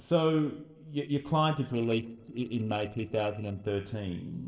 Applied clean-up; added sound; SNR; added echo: neural separator model SepFormer DNS4.